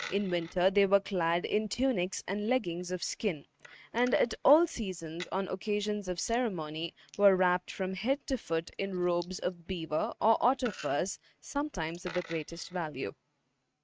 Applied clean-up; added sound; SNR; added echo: neural mask model RNNoise.